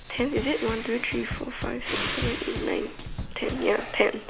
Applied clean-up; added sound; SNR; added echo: none; Drum / Drum kit + Breathing; 6 dB; none.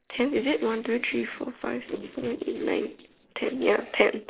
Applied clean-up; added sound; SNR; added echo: neural separator model SepFormer DNS4.